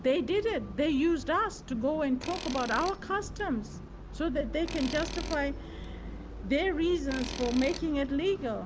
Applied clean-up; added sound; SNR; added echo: none; Tools; 13 dB; none.